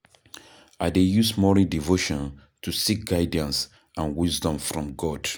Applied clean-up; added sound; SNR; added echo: none; none; none; none.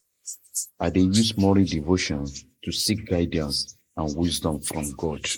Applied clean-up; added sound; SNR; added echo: neural mask model Resemble Enhance denoiser.